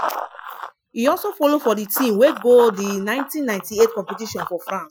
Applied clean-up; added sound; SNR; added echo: classical method Wiener filter.